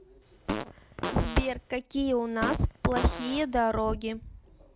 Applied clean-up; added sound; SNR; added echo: none; Fart; 8 dB; none.